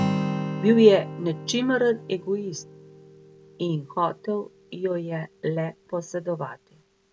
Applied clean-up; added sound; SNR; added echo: none; Acoustic guitar; 9 dB; none.